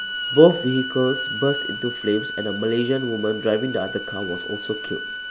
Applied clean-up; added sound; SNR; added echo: none; Bowed string instrument; 8 dB; none.